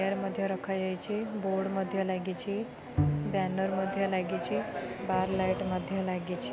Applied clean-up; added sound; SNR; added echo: none; Bowed string instrument; 5 dB; none.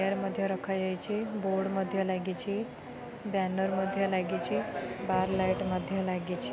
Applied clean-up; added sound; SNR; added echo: none; none; none; none.